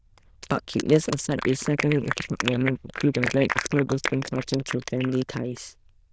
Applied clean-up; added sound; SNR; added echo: neural diffusion model UNIVERSE++.